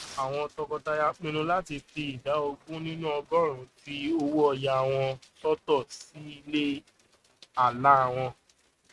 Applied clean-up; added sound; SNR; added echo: neural mask model RNNoise.